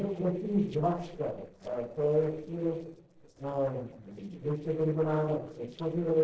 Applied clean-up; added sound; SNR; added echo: neural separator model SepFormer DNS4.